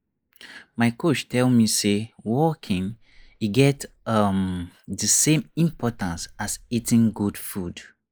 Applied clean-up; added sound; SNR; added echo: neural mask model Resemble Enhance denoiser.